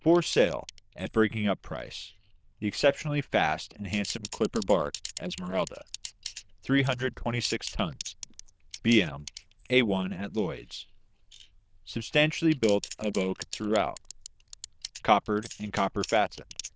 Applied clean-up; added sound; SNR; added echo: neural diffusion model UNIVERSE++.